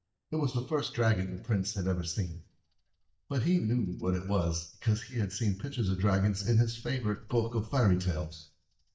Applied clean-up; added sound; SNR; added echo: neural mask model DeepFilterNet 3.